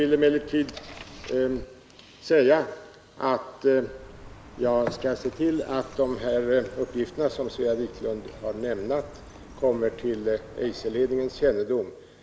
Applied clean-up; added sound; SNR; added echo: none; Chirp, tweet; 20 dB; none.